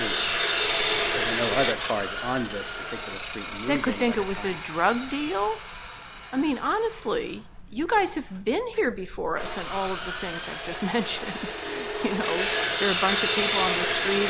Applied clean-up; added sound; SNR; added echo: none; Sawing; 0 dB; none.